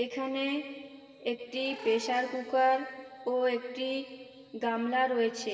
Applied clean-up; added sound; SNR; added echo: none; Animal / Brass instrument; 18 dB; reverberation time 2.8 s.